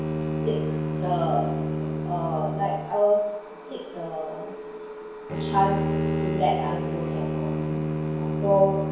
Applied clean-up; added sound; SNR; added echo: none; Bowed string instrument; 1 dB; reverberation time 0.7 s.